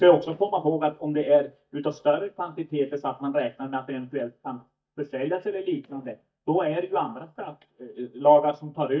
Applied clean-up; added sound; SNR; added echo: neural mask model DeepFilterNet 3.